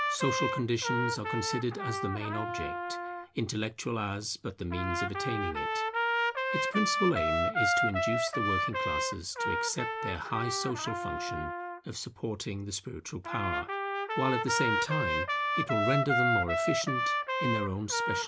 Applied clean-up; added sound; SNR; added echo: none; Trumpet; -2 dB; none.